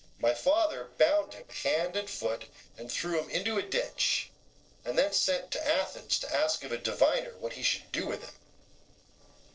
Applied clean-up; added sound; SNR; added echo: neural separator model SepFormer DNS4.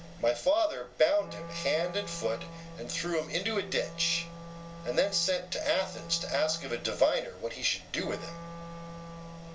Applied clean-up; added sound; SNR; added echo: none; Wind instrument, woodwind instrument; 13 dB; none.